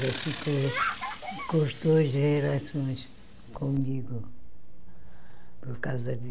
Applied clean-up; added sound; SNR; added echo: none; Bicycle; 4 dB; none.